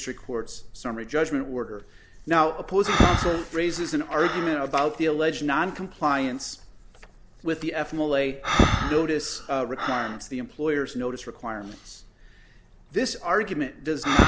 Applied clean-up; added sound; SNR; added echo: none; Breathing; 3 dB; none.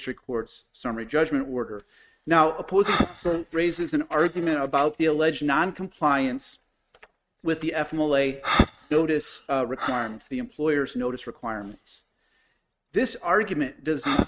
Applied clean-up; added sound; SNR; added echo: neural mask model RNNoise.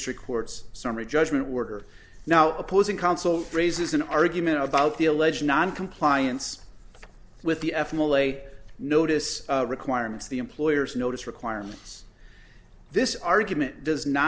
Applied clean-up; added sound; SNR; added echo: none; none; none; none.